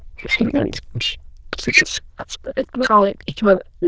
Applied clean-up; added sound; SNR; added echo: neural diffusion model UNIVERSE++.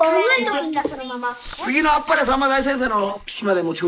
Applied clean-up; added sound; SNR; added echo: neural mask model Resemble Enhance denoiser.